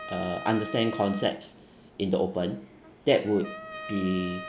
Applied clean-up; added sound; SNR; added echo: none; Trumpet; 13 dB; none.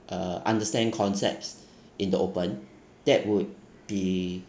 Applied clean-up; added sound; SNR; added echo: none; none; none; none.